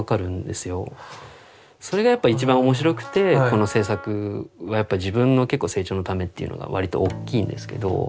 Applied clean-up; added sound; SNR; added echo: none; Wind instrument, woodwind instrument; 17 dB; none.